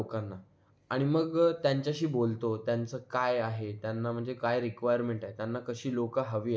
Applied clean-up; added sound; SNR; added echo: none; none; none; none.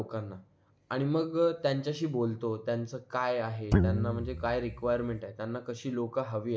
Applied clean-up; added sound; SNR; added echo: none; Guitar; -2 dB; none.